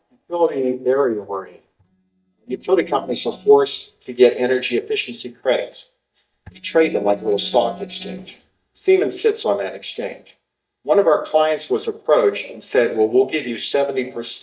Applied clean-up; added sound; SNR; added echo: neural mask model DeepFilterNet 3.